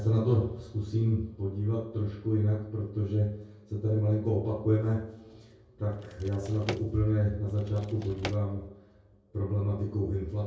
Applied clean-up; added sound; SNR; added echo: none; Drawer open or close; 14 dB; reverberation time 0.6 s.